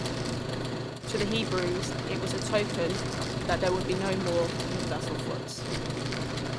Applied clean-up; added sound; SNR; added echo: none; Truck; -2 dB; none.